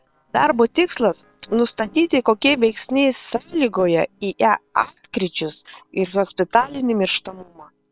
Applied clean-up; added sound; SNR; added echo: neural separator model SepFormer WHAM!.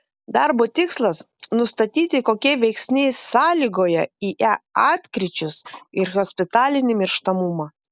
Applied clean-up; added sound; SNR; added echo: none; none; none; none.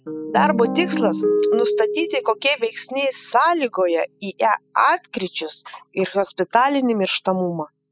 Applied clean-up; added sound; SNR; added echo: classical method spectral subtraction.